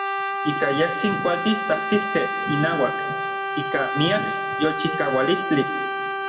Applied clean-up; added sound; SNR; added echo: none; Brass instrument; 2 dB; reverberation time 1.1 s.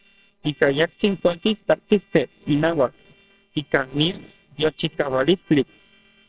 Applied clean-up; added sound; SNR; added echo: neural separator model SepFormer WHAMR!.